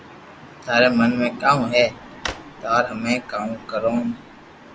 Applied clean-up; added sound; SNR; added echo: none; Drawer open or close; 18 dB; none.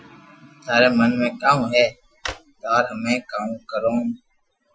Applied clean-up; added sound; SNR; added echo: classical method Wiener filter.